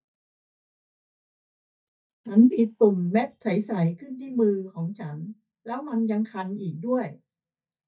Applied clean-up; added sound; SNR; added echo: neural mask model DeepFilterNet 3.